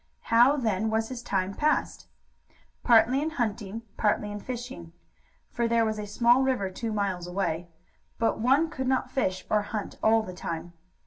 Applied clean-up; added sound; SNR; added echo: none; none; none; reverberation time 0.2 s.